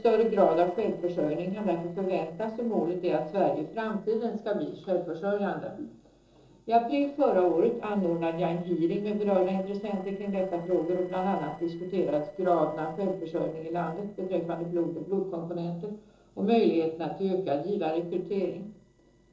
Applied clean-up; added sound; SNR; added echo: neural separator model SepFormer DNS4.